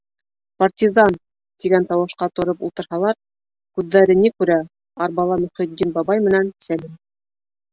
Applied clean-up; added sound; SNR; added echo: none; none; none; none.